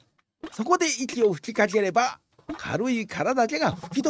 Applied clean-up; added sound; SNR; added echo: neural mask model RNNoise.